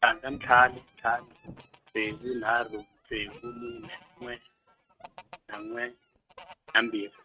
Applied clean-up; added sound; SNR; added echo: neural mask model RNNoise.